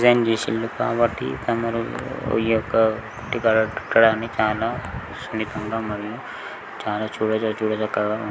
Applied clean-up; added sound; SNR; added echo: none; none; none; none.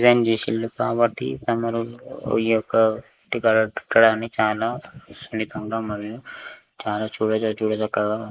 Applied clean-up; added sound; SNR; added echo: neural mask model Resemble Enhance denoiser.